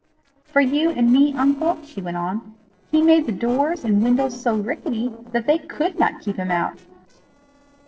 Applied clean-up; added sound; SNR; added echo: neural separator model SepFormer DNS4.